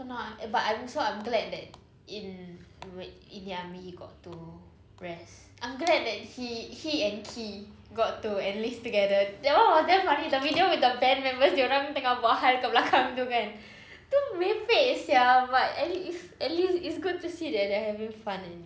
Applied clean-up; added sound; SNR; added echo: none; none; none; none.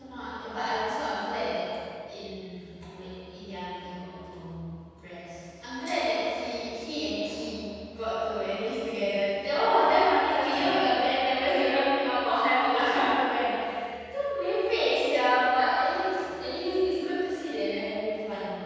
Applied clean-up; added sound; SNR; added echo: none; none; none; reverberation time 2.1 s.